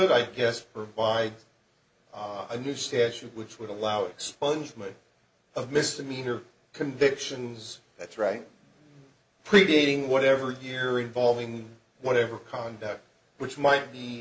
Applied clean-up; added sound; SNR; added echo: none; none; none; none.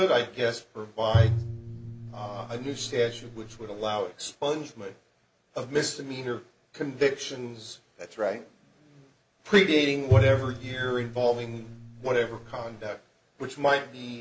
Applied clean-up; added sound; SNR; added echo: none; Bowed string instrument; 0 dB; none.